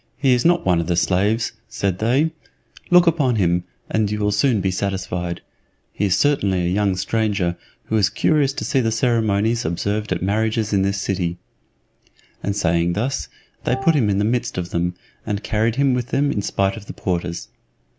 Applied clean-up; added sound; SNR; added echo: none; Wind instrument, woodwind instrument; 13 dB; none.